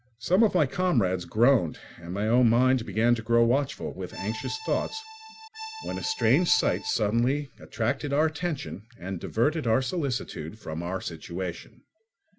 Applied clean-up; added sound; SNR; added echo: none; Accordion; 14 dB; none.